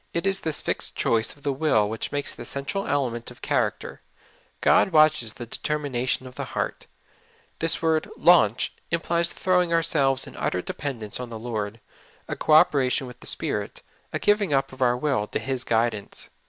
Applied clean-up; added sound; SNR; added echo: none; none; none; none.